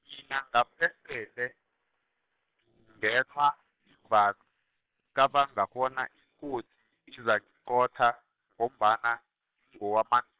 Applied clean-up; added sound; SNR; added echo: neural separator model SepFormer WHAM!.